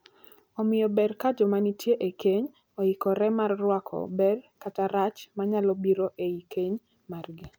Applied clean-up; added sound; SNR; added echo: none; none; none; none.